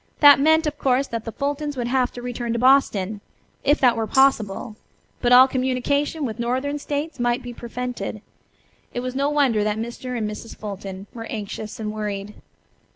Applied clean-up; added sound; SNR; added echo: none; Tambourine; 17 dB; none.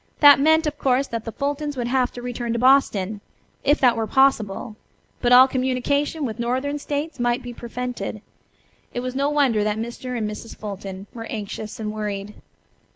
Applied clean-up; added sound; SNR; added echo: none; none; none; none.